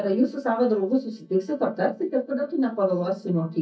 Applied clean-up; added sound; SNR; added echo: neural mask model DeepFilterNet 3.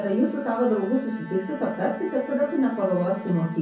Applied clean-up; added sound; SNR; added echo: none; Bowed string instrument; 15 dB; reverberation time 0.5 s.